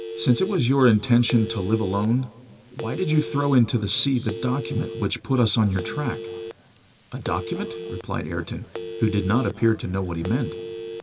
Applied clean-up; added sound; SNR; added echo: none; Telephone; 12 dB; reverberation time 2.7 s.